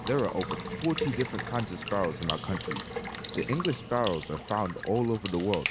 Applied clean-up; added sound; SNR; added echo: none; Water tap, faucet / Water / Liquid; 5 dB; none.